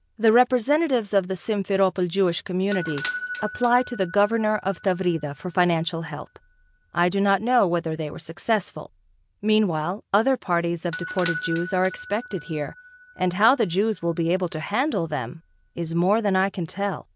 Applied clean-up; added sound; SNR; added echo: none; Bell / Doorbell; 17 dB; none.